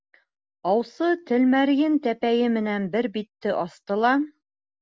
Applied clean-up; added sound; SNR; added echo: none; none; none; none.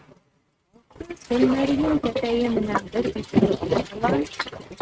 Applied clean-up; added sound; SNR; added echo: neural mask model RNNoise.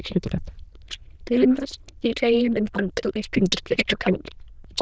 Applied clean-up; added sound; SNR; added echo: neural diffusion model UNIVERSE++.